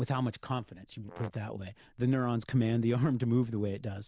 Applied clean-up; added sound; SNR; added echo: neural diffusion model UNIVERSE++.